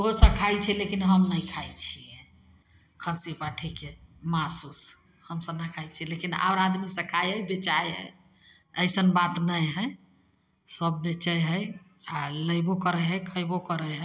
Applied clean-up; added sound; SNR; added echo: none; Bass drum; -3 dB; none.